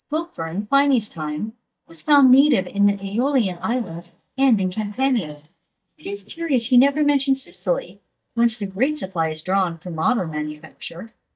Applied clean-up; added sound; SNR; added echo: neural mask model DeepFilterNet 3.